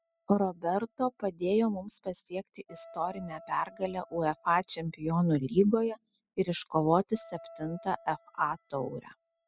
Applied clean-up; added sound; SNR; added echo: classical method spectral subtraction.